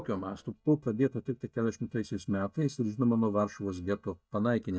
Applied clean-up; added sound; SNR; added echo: neural mask model DeepFilterNet 3.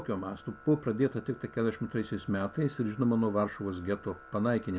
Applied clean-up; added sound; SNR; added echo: none; none; none; none.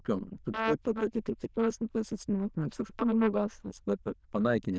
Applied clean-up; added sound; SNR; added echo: neural diffusion model UNIVERSE++.